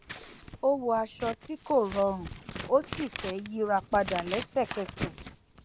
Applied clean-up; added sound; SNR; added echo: none; Scissors; 11 dB; none.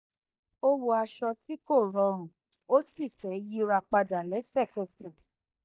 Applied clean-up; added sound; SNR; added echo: neural mask model DeepFilterNet 3.